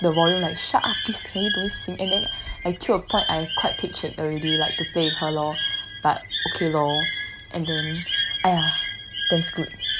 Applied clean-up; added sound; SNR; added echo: none; Bird; 2 dB; none.